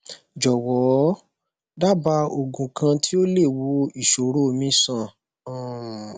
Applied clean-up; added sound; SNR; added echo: none; none; none; none.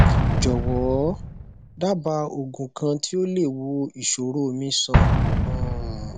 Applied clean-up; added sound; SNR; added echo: none; Explosion; -2 dB; none.